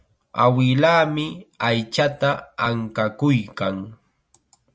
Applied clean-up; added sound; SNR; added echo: none; none; none; none.